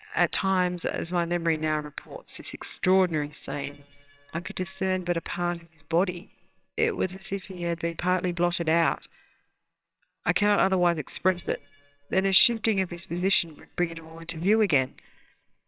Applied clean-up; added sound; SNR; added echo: neural separator model SepFormer WHAMR!.